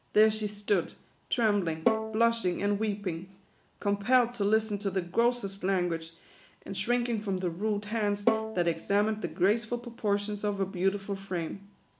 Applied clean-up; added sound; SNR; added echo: none; Bowed string instrument; 6 dB; none.